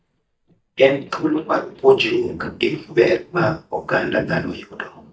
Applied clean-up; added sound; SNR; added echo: neural mask model DeepFilterNet 3.